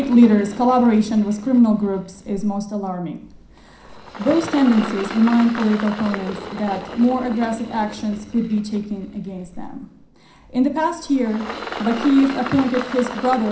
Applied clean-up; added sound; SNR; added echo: none; Engine; 13 dB; reverberation time 0.5 s.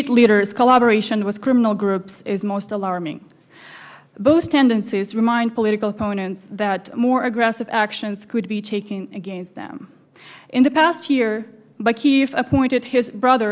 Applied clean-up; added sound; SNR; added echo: none; none; none; none.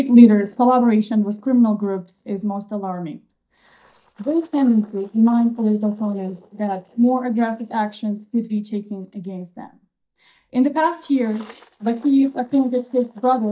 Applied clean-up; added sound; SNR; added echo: neural mask model DeepFilterNet 3.